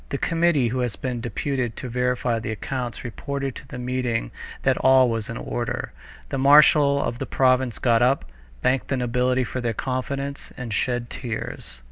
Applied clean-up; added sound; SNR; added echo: none; none; none; none.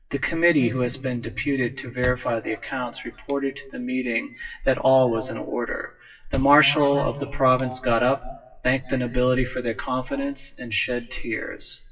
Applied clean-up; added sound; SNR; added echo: classical method WPE with log-MMSE.